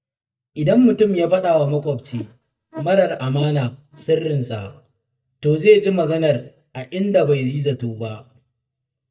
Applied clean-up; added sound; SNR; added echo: neural mask model DeepFilterNet 3.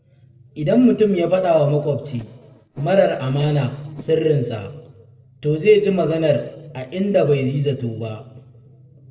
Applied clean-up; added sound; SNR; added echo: neural separator model SepFormer DNS4.